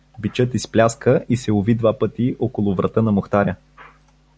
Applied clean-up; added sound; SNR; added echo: none; none; none; none.